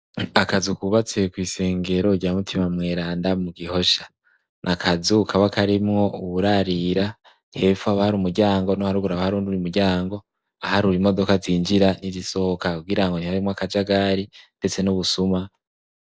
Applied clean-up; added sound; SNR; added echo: none; none; none; none.